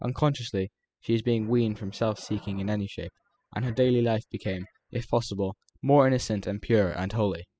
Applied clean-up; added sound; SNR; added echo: classical method spectral subtraction.